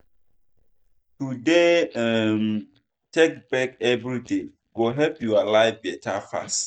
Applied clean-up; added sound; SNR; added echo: neural mask model DeepFilterNet 3.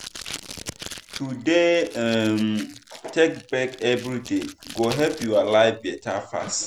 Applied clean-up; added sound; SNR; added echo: none; Packing tape, duct tape; 16 dB; none.